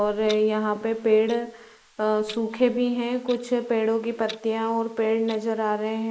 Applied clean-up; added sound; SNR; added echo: neural mask model Resemble Enhance denoiser.